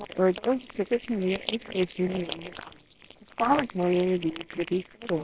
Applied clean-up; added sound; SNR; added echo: neural separator model SepFormer WHAMR!.